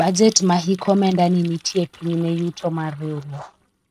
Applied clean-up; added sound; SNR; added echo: neural mask model RNNoise.